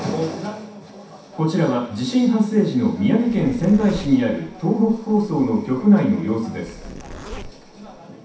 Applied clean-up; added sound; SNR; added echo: none; Zipper (clothing); 15 dB; reverberation time 0.7 s.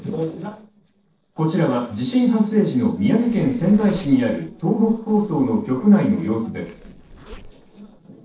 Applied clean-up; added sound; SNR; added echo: neural separator model SepFormer DNS4.